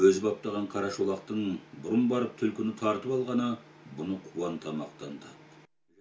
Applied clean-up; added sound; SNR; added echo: none; none; none; none.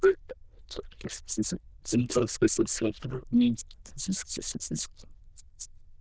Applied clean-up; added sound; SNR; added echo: neural diffusion model UNIVERSE++.